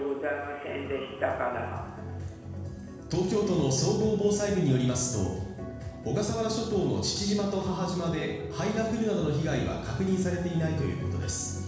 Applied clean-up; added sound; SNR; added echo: none; none; none; reverberation time 1.1 s.